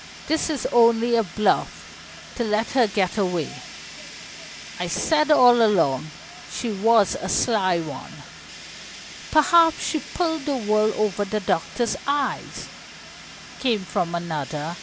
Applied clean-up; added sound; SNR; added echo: none; Fire; 16 dB; none.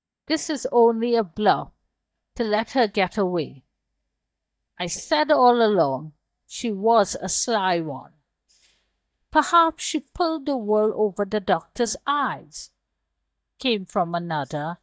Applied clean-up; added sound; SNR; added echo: neural mask model DeepFilterNet 3.